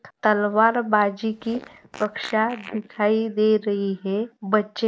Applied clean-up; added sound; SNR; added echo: neural mask model DeepFilterNet 3.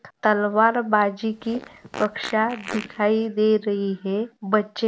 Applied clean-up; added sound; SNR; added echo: none; Fart; 15 dB; none.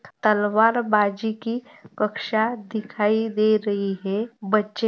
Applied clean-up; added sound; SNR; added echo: none; none; none; none.